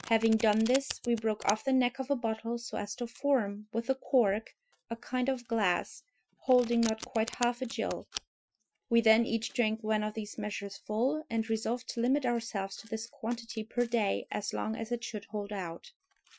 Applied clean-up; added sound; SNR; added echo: classical method Wiener filter.